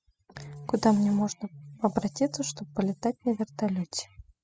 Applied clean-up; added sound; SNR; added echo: classical method spectral subtraction.